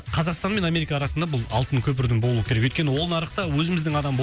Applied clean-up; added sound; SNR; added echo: none; none; none; none.